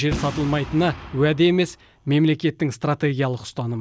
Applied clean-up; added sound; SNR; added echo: none; Boom; 13 dB; none.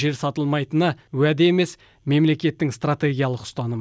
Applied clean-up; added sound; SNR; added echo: none; none; none; none.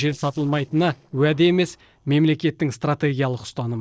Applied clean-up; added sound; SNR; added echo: neural separator model SepFormer DNS4.